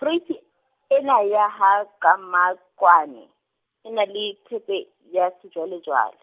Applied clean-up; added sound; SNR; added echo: none; none; none; none.